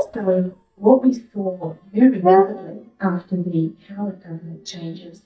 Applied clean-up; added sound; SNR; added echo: neural mask model DeepFilterNet 3.